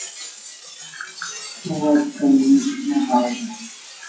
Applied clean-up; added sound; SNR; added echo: classical method WPE with log-MMSE.